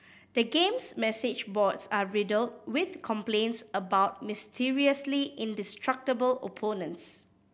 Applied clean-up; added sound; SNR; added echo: none; none; none; none.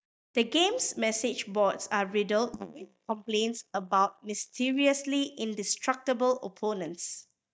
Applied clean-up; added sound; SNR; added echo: neural mask model DeepFilterNet 3.